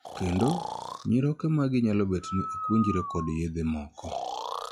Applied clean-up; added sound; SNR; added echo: classical method log-MMSE.